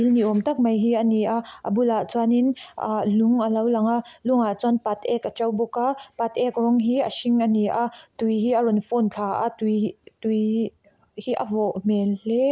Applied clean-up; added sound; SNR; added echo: none; none; none; none.